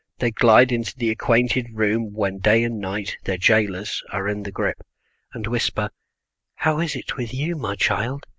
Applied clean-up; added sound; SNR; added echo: none; none; none; none.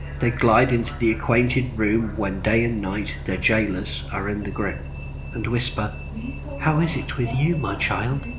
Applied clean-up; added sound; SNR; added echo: none; Bus; 8 dB; reverberation time 0.4 s.